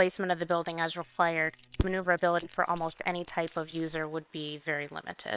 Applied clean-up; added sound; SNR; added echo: neural separator model SepFormer WHAM!.